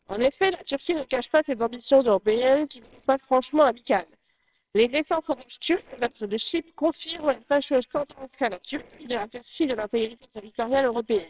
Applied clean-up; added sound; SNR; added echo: neural separator model SepFormer WHAMR!.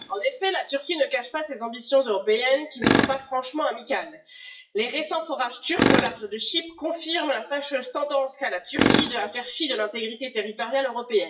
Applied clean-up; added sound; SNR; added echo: classical method WPE with log-MMSE.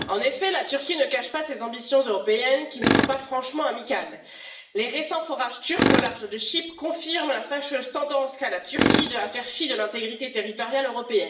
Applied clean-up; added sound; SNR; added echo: none; Tools; 3 dB; reverberation time 0.7 s.